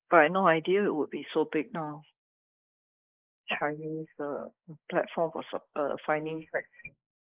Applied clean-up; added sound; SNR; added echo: neural mask model Resemble Enhance denoiser.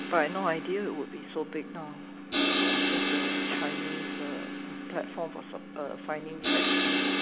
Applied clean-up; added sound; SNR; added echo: none; Crash cymbal; -4 dB; none.